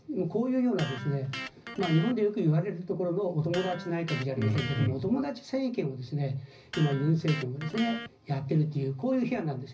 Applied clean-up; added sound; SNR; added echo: none; Electric guitar; 13 dB; reverberation time 0.4 s.